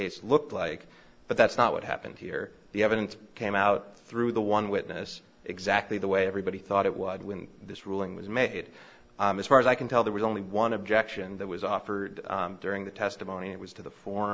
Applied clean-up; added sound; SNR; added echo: none; none; none; none.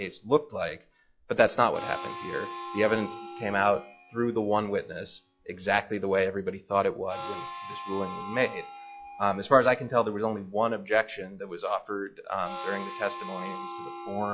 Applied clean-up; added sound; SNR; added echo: classical method log-MMSE.